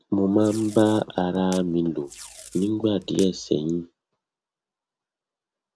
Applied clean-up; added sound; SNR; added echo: none; Packing tape, duct tape; 17 dB; none.